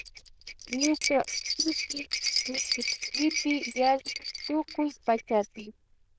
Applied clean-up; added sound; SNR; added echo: neural diffusion model UNIVERSE++.